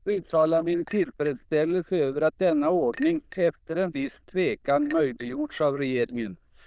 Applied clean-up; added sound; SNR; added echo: neural diffusion model UNIVERSE++.